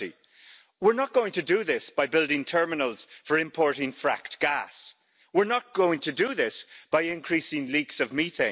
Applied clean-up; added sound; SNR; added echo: none; none; none; none.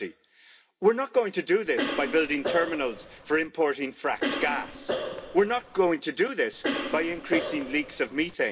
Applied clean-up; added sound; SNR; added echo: none; Cough; 6 dB; reverberation time 0.3 s.